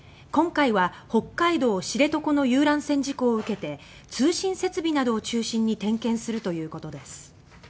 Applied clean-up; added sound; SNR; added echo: none; none; none; none.